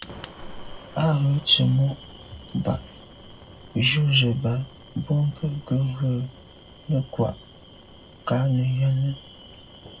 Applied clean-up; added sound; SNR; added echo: none; Fire; 18 dB; reverberation time 0.3 s.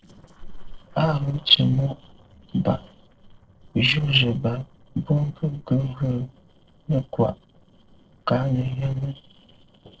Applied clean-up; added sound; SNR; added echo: neural separator model SepFormer DNS4.